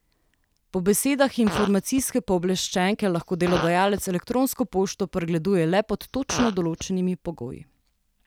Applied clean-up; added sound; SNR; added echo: none; Fart; 11 dB; none.